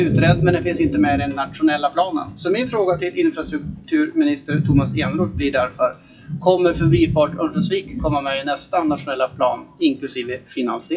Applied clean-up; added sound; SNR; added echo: classical method WPE with log-MMSE.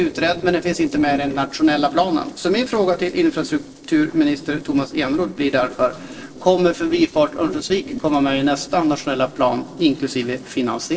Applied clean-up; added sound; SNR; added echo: neural separator model SepFormer DNS4.